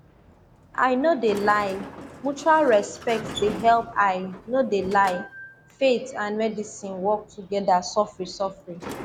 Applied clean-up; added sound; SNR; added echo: none; Sliding door; 16 dB; none.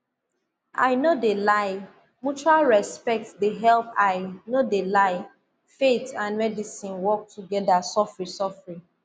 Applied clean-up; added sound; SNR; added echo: none; none; none; none.